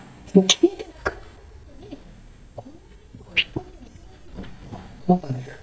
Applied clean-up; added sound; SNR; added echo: neural mask model DeepFilterNet 3.